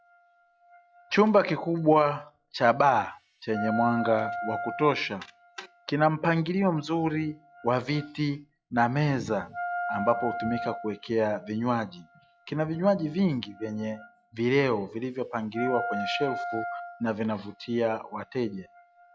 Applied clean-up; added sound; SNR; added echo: classical method log-MMSE.